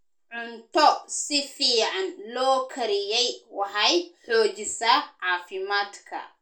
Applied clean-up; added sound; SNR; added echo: none; none; none; reverberation time 0.3 s.